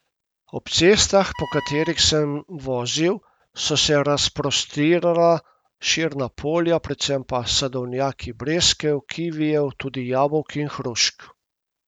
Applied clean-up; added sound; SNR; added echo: none; Wind instrument, woodwind instrument; 15 dB; none.